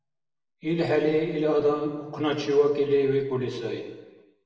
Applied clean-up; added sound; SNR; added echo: none; none; none; reverberation time 1.1 s.